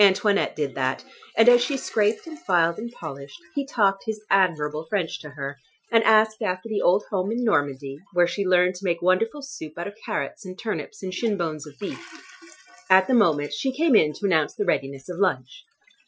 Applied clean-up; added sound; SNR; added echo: classical method Wiener filter.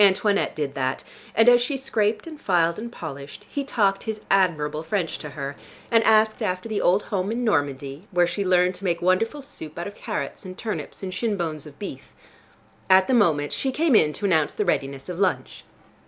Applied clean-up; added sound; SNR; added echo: none; none; none; none.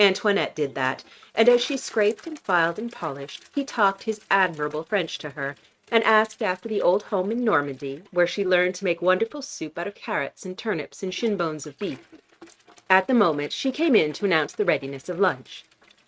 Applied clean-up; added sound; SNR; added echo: neural mask model RNNoise.